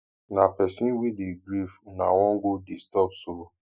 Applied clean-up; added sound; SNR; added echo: none; none; none; none.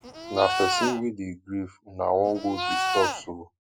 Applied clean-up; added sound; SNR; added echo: none; Livestock, farm animals, working animals; 1 dB; none.